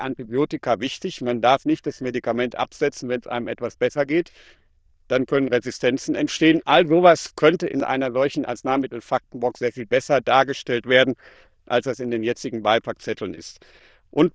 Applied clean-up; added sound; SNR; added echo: neural diffusion model UNIVERSE++.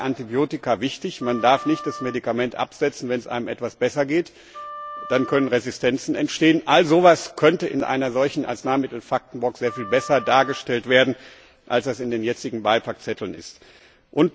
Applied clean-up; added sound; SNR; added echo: none; Wind instrument, woodwind instrument; 16 dB; none.